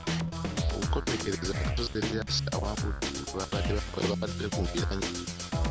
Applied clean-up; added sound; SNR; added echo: none; Drum kit; -4 dB; none.